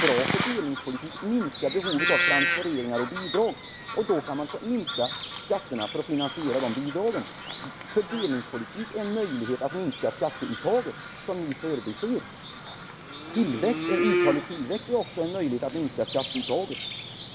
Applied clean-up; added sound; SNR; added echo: none; Bird vocalization, bird call, bird song; 2 dB; none.